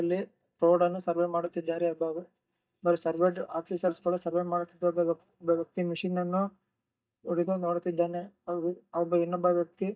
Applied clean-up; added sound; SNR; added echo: neural mask model DeepFilterNet 3.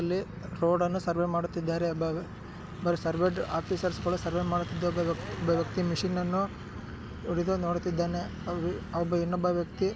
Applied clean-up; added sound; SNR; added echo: none; none; none; none.